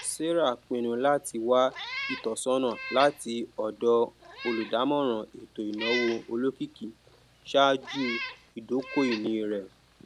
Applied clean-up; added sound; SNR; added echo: none; Meow; 12 dB; none.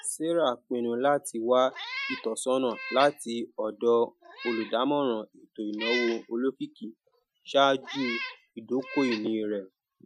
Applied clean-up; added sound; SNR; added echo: classical method Wiener filter.